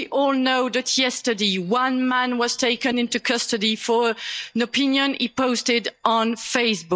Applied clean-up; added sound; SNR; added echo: neural mask model DeepFilterNet 3.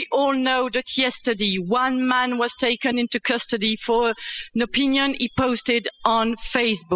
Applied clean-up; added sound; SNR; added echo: classical method spectral subtraction.